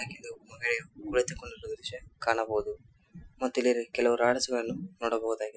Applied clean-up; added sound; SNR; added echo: classical method Wiener filter.